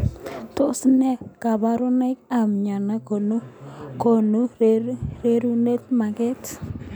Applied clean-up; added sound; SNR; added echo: none; none; none; none.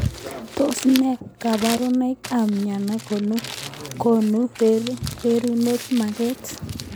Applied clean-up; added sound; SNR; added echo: none; Crumpling, crinkling; 15 dB; none.